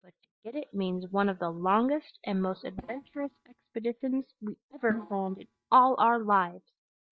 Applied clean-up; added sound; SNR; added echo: neural mask model DeepFilterNet 3.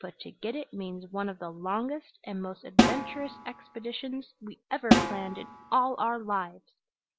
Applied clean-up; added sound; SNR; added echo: none; Snare drum; -5 dB; none.